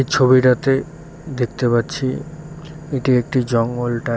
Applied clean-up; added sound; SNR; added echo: none; Engine / Boat, Water vehicle; 16 dB; none.